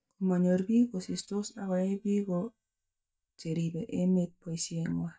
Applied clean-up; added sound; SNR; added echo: neural mask model DeepFilterNet 3.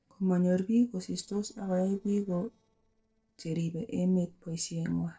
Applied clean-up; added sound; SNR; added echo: neural separator model SepFormer DNS4.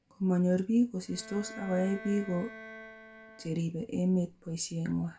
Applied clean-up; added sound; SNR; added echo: none; Bowed string instrument; 17 dB; reverberation time 0.2 s.